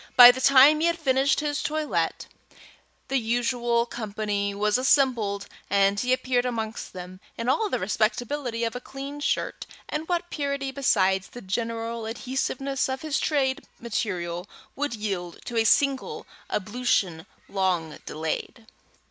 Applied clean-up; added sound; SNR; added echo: none; none; none; none.